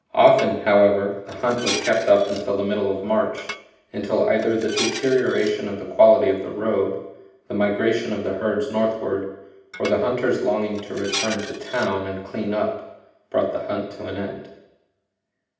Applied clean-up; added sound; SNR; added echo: none; Dishes, pots, and pans; 12 dB; reverberation time 0.8 s.